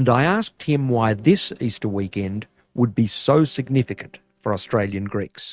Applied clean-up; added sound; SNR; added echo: neural mask model RNNoise.